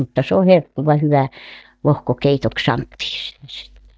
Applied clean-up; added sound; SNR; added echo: neural mask model DeepFilterNet 3.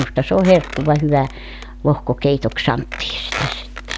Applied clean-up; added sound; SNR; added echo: none; Squeak; 14 dB; none.